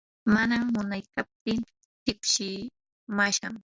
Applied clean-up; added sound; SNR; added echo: none; none; none; none.